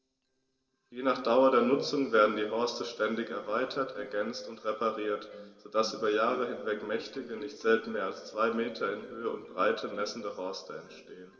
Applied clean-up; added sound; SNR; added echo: neural separator model SepFormer DNS4.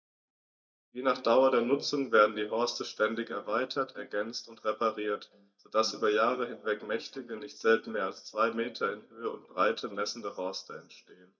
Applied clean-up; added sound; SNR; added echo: neural mask model DeepFilterNet 3.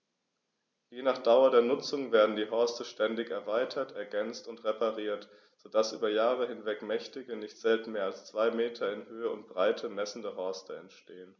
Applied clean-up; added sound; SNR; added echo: none; none; none; none.